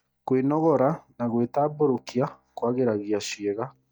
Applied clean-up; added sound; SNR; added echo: neural mask model DeepFilterNet 3.